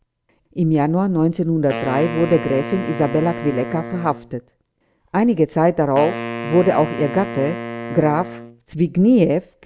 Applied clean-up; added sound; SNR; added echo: none; Wind instrument, woodwind instrument; 10 dB; none.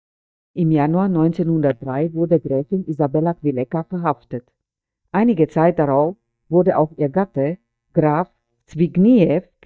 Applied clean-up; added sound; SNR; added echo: neural mask model DeepFilterNet 3.